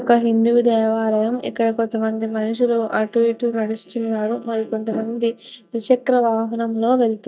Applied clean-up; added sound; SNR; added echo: neural mask model DeepFilterNet 3.